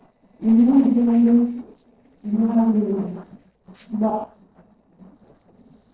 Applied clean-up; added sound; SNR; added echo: neural separator model SepFormer DNS4.